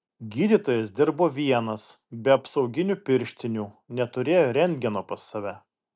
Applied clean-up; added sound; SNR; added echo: none; none; none; none.